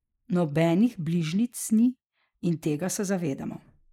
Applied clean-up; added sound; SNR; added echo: neural mask model Resemble Enhance denoiser.